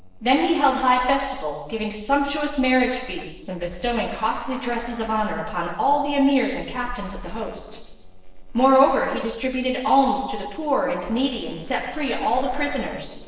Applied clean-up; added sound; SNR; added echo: neural separator model SepFormer DNS4.